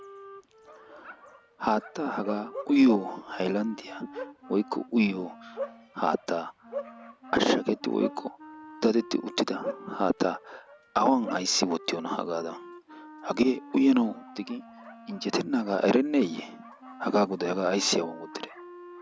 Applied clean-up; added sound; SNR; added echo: none; Wind instrument, woodwind instrument + Bark; 15 dB; none.